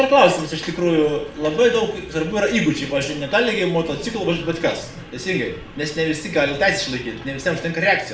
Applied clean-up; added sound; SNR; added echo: none; none; none; reverberation time 0.5 s.